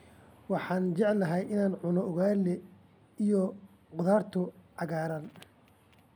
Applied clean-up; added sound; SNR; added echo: none; none; none; none.